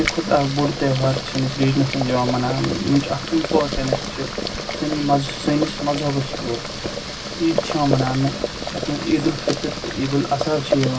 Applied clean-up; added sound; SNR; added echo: none; Boiling; 5 dB; reverberation time 0.4 s.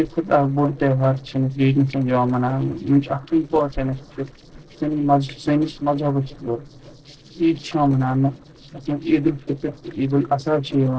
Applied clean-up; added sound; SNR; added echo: neural separator model SepFormer DNS4.